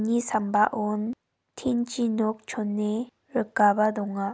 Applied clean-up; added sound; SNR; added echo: none; none; none; none.